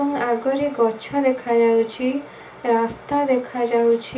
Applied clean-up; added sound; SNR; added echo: none; none; none; reverberation time 0.2 s.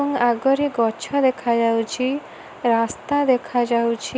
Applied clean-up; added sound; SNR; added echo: none; none; none; none.